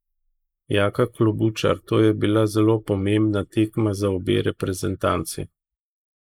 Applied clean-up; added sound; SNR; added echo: neural mask model Resemble Enhance denoiser.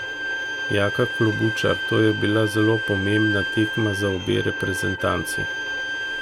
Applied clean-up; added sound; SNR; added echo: none; Bowed string instrument; 4 dB; none.